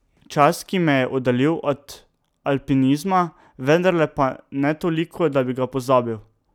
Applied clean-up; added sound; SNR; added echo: none; none; none; none.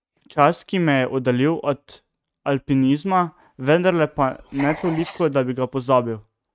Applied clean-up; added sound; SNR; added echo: neural mask model RNNoise.